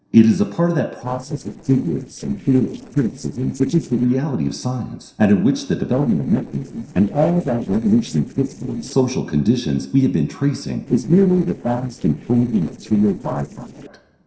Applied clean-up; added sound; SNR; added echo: neural separator model SepFormer DNS4.